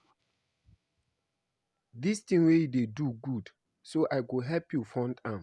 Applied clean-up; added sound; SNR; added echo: none; none; none; none.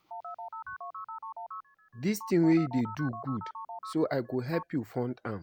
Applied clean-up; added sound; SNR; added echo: none; Telephone; 11 dB; none.